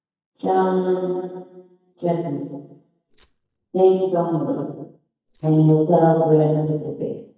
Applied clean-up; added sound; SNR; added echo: neural mask model DeepFilterNet 3.